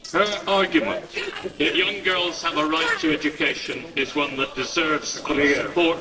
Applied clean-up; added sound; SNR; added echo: neural separator model SepFormer DNS4.